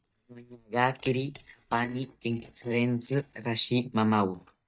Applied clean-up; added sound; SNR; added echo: neural mask model DeepFilterNet 3.